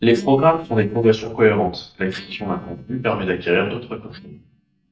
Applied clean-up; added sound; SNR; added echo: neural mask model DeepFilterNet 3.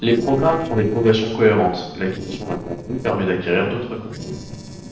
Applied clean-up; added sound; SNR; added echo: neural separator model SepFormer DNS4.